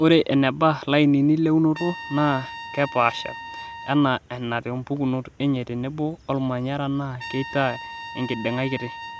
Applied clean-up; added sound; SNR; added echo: none; Trumpet; 16 dB; none.